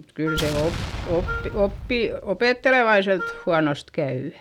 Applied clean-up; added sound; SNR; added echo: none; Explosion + Wind instrument, woodwind instrument; 9 dB; none.